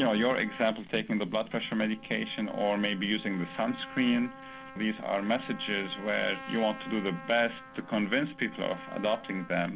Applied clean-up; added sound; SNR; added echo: none; Trumpet; 16 dB; none.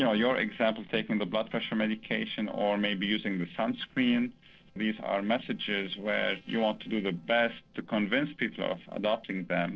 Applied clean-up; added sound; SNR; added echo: neural separator model SepFormer DNS4.